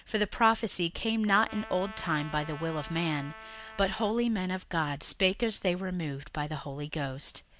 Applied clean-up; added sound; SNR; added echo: none; Trumpet; 16 dB; none.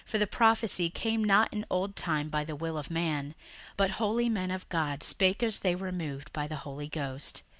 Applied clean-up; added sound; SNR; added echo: none; none; none; none.